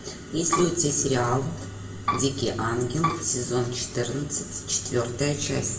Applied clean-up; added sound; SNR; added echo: none; Bowed string instrument; 3 dB; reverberation time 0.6 s.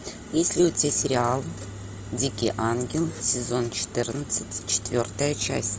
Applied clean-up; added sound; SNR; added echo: none; none; none; none.